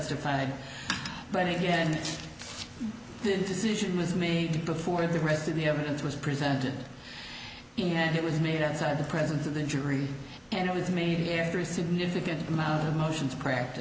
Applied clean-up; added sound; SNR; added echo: none; none; none; none.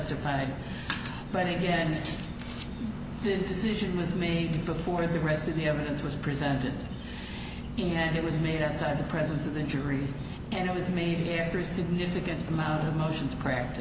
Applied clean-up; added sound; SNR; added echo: none; Insect; 7 dB; none.